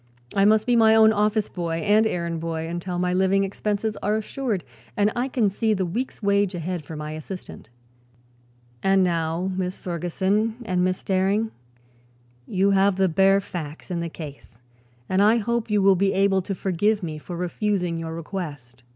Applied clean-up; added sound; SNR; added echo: none; none; none; none.